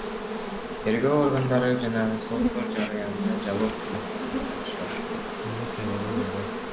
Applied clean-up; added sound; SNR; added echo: none; Insect; 2 dB; none.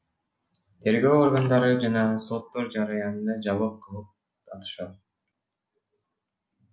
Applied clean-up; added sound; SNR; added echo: none; none; none; none.